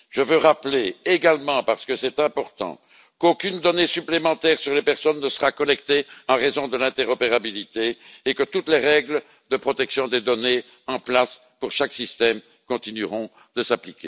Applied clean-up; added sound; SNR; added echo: none; none; none; none.